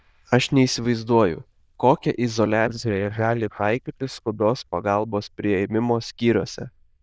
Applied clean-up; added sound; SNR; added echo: neural diffusion model UNIVERSE++.